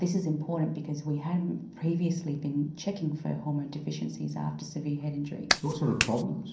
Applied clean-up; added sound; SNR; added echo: none; Clapping; -1 dB; reverberation time 0.6 s.